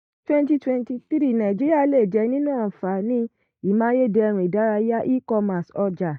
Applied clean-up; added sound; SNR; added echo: neural mask model DeepFilterNet 3.